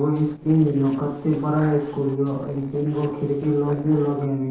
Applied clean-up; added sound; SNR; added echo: neural separator model SepFormer DNS4.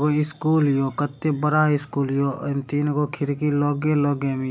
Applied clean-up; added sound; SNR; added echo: none; none; none; none.